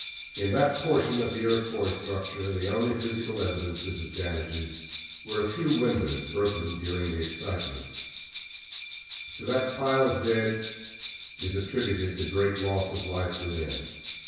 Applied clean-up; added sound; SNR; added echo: none; Bell; 10 dB; reverberation time 1.1 s.